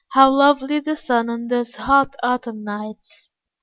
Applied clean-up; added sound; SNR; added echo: none; none; none; none.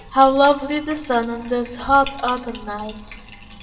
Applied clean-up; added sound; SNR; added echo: none; Bathtub (filling or washing); 18 dB; reverberation time 2.9 s.